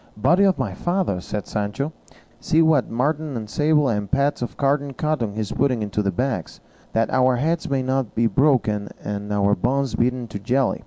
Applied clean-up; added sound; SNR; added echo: none; none; none; none.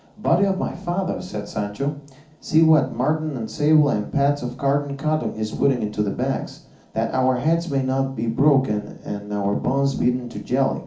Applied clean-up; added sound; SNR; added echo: none; none; none; reverberation time 0.4 s.